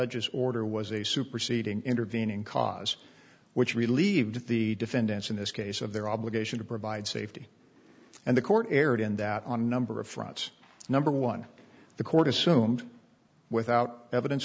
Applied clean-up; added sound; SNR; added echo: none; none; none; none.